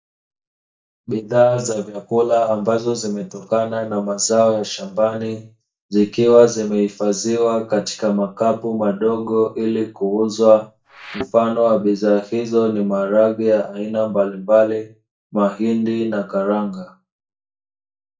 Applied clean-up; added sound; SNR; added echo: neural mask model DeepFilterNet 3.